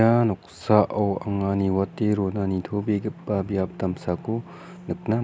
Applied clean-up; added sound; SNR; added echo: none; none; none; none.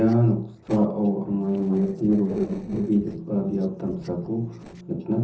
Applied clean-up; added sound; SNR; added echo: neural separator model SepFormer DNS4.